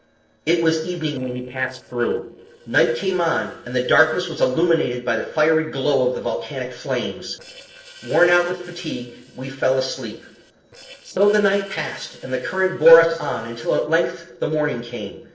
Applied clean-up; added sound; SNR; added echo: neural separator model SepFormer DNS4.